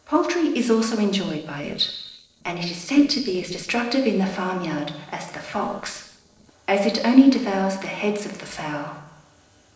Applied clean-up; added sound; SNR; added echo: neural separator model SepFormer DNS4.